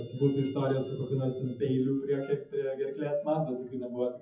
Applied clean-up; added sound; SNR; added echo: classical method WPE with log-MMSE.